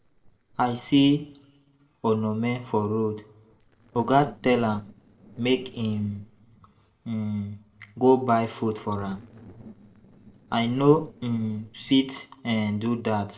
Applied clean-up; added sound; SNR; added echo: neural separator model SepFormer DNS4.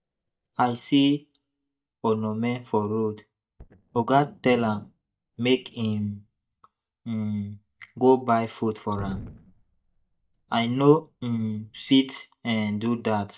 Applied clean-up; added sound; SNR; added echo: neural mask model DeepFilterNet 3.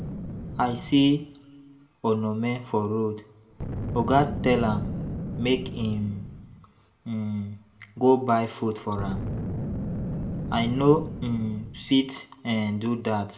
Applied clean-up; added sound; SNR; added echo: none; Boom; 8 dB; reverberation time 0.6 s.